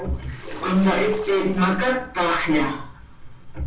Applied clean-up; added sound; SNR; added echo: none; Water / Splash, splatter; 19 dB; reverberation time 0.3 s.